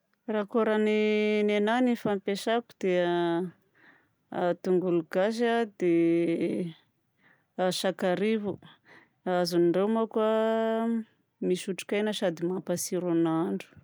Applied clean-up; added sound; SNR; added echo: none; none; none; none.